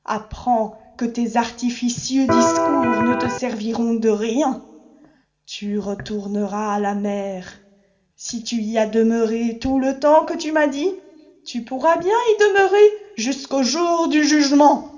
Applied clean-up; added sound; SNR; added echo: none; Electric guitar; -1 dB; reverberation time 1.2 s.